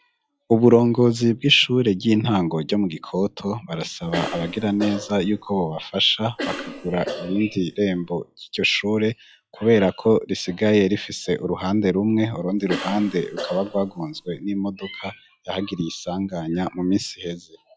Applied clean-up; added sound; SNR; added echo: classical method log-MMSE.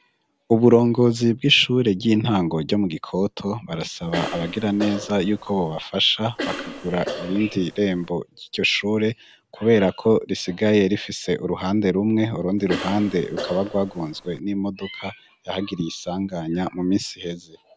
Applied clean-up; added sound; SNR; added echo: none; Cough; 11 dB; none.